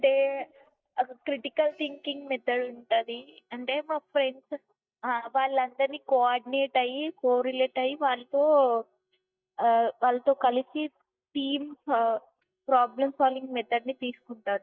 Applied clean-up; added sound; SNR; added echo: neural mask model DeepFilterNet 3.